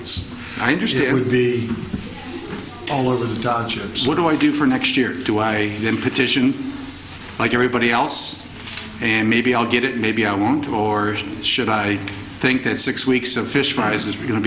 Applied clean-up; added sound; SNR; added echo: none; none; none; none.